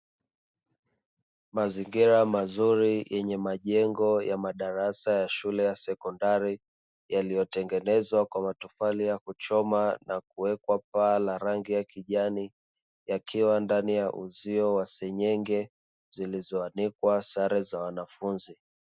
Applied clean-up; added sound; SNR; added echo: none; none; none; none.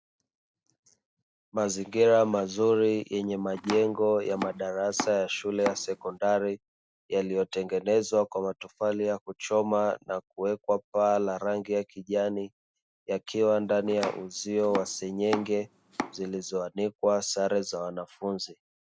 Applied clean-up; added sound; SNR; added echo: none; Domestic sounds, home sounds; 11 dB; none.